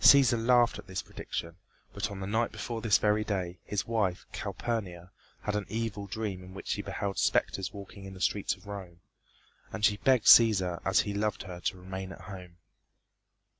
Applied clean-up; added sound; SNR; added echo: none; none; none; none.